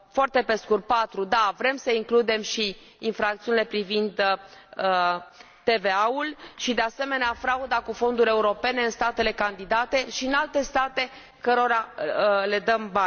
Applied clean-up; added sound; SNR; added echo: none; none; none; none.